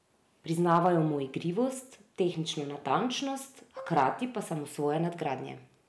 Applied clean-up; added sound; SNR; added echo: none; Keyboard (musical); 17 dB; none.